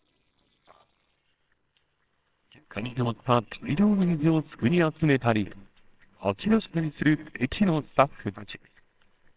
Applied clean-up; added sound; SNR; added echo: neural separator model SepFormer WHAMR!.